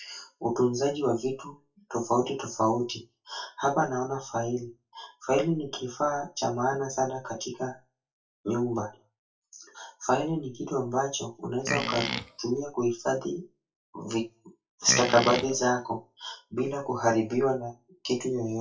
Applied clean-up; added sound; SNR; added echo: classical method WPE with log-MMSE.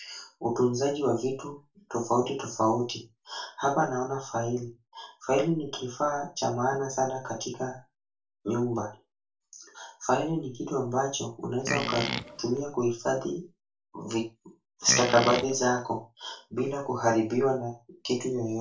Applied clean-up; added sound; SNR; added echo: none; Livestock, farm animals, working animals; 4 dB; reverberation time 0.3 s.